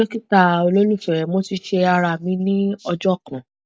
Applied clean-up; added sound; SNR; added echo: none; none; none; none.